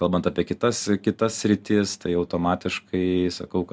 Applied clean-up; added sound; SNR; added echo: none; none; none; none.